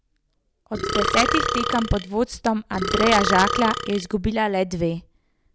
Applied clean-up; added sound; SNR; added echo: none; Burping, eructation; 2 dB; none.